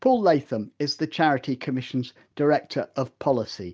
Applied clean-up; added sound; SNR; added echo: none; none; none; none.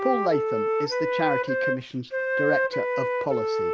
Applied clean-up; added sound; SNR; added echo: none; Wind instrument, woodwind instrument; -3 dB; none.